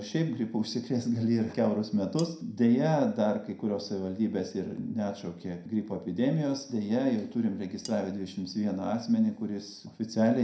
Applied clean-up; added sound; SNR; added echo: none; Cutlery, silverware; 19 dB; reverberation time 0.4 s.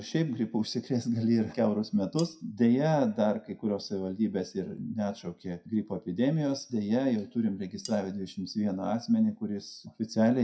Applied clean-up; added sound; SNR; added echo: classical method WPE with log-MMSE.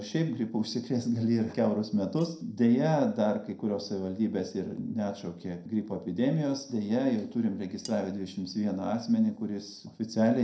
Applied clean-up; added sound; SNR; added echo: neural separator model SepFormer DNS4.